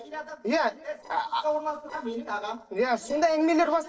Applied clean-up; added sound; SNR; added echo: neural separator model SepFormer DNS4.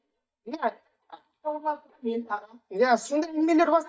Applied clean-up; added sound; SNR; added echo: neural mask model DeepFilterNet 3.